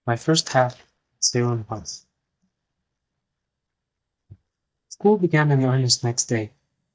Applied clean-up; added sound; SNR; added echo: neural mask model DeepFilterNet 3.